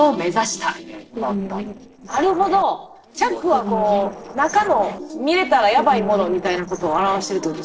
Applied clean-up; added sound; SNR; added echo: neural separator model SepFormer DNS4.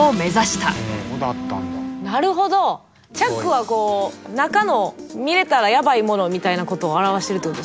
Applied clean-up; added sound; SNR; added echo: none; none; none; none.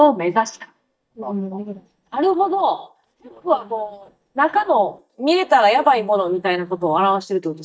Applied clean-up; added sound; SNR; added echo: neural mask model DeepFilterNet 3.